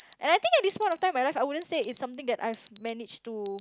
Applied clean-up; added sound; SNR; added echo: none; Alarm; 6 dB; none.